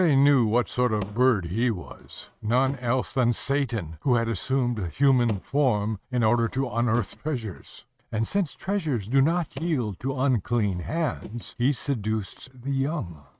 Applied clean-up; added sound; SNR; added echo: neural mask model RNNoise.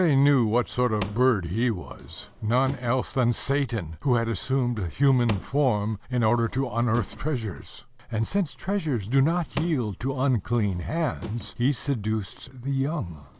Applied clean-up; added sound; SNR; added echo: none; Drawer open or close / Wood; 18 dB; none.